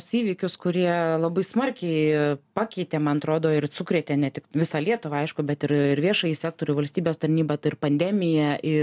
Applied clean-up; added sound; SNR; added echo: none; none; none; none.